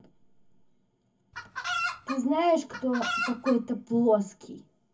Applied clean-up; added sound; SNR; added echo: none; Chicken, rooster; 5 dB; reverberation time 0.3 s.